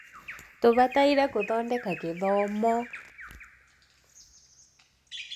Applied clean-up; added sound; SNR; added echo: none; Bird vocalization, bird call, bird song; 16 dB; none.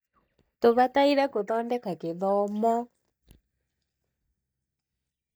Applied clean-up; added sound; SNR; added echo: neural mask model DeepFilterNet 3.